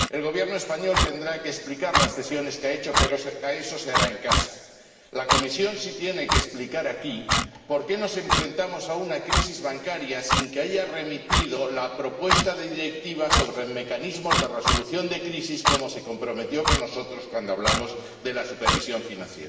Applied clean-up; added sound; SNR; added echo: none; Clock; -1 dB; reverberation time 2.3 s.